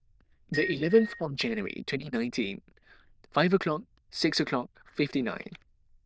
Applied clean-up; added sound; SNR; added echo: neural diffusion model UNIVERSE++.